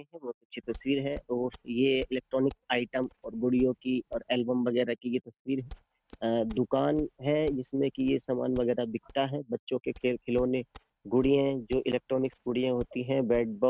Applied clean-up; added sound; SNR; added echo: neural mask model RNNoise.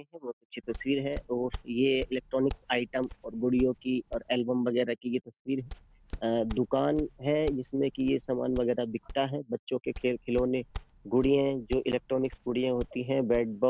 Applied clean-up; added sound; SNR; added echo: none; Walk, footsteps; 15 dB; none.